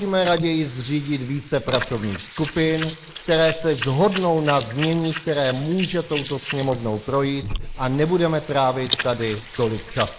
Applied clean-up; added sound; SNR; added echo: neural mask model Resemble Enhance denoiser.